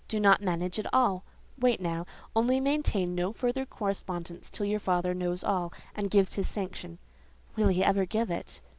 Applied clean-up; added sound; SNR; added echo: none; none; none; none.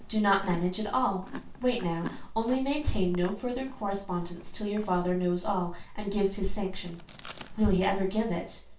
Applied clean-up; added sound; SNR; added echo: none; Chewing, mastication; 19 dB; reverberation time 0.3 s.